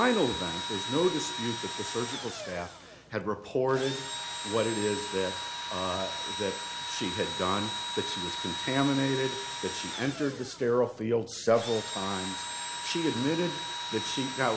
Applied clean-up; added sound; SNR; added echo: none; Engine / Drill; 5 dB; none.